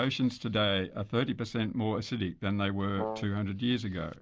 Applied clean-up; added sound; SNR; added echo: none; Brass instrument; 7 dB; none.